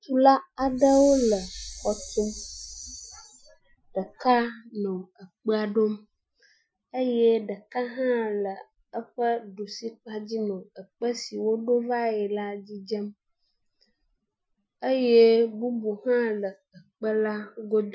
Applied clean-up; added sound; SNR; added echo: classical method Wiener filter.